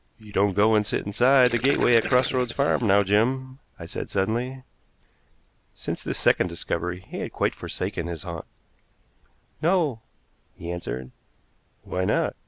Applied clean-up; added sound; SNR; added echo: none; Gurgling; 10 dB; none.